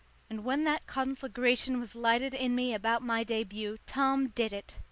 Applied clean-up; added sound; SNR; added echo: none; none; none; none.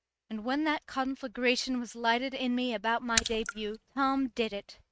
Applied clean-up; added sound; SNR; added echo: neural mask model RNNoise.